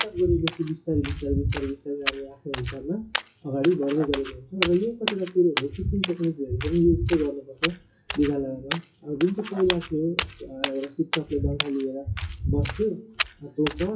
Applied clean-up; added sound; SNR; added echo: classical method WPE with log-MMSE.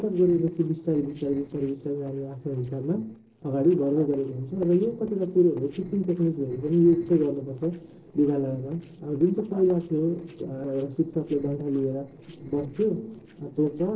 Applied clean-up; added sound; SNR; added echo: neural separator model SepFormer DNS4.